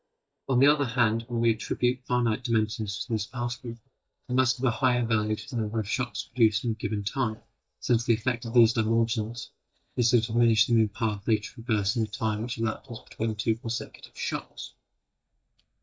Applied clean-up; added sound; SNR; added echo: neural mask model DeepFilterNet 3.